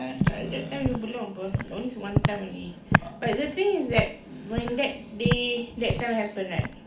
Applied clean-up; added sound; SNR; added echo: none; Walk, footsteps; 1 dB; reverberation time 0.4 s.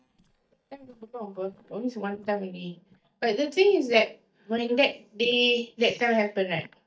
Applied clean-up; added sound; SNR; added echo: neural mask model DeepFilterNet 3.